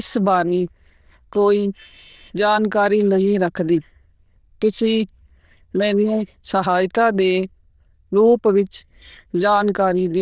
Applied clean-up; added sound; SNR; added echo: neural diffusion model UNIVERSE++.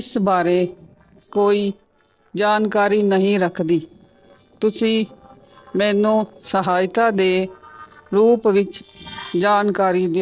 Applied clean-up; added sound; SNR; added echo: neural separator model SepFormer DNS4.